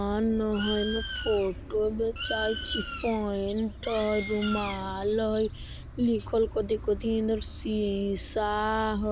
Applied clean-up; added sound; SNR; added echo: none; Bird; 9 dB; none.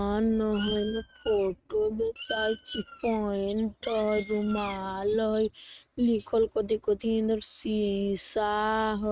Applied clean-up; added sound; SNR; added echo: neural mask model RNNoise.